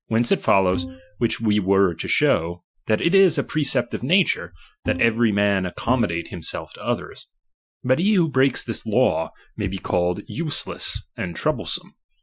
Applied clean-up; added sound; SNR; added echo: classical method Wiener filter.